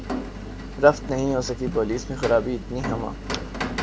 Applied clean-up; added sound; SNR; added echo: none; Rain; 6 dB; none.